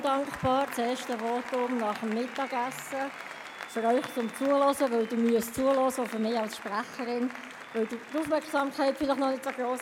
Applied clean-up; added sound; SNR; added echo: none; Applause; 13 dB; none.